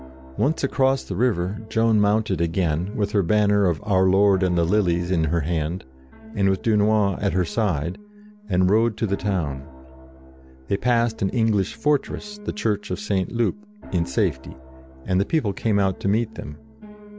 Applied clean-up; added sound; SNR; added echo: none; Piano; 19 dB; none.